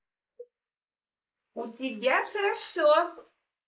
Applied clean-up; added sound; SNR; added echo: neural mask model Resemble Enhance denoiser.